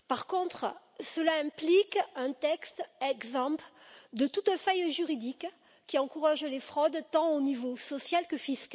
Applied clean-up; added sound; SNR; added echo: none; none; none; none.